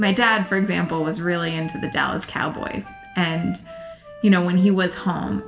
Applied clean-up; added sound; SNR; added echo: none; Wind instrument, woodwind instrument; 18 dB; reverberation time 0.6 s.